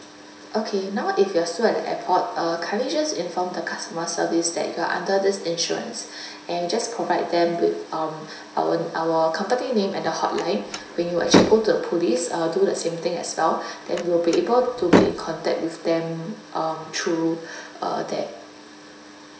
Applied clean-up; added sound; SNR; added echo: none; Slam; 1 dB; reverberation time 0.7 s.